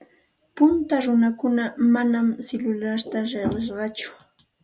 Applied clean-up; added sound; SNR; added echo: none; none; none; none.